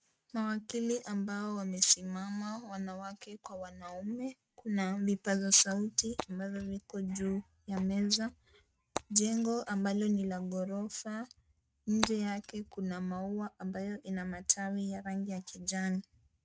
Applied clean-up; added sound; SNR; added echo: neural mask model RNNoise.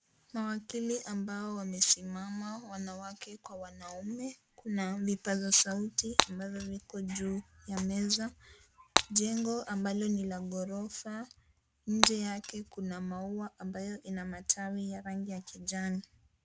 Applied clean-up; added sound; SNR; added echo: none; Shatter; 1 dB; none.